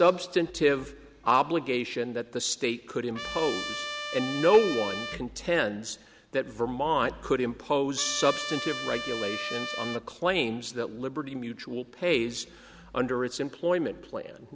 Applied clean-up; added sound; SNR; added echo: none; Trumpet; 7 dB; none.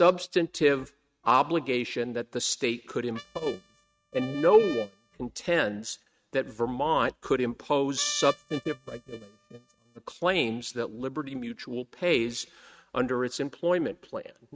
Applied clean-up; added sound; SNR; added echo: neural mask model RNNoise.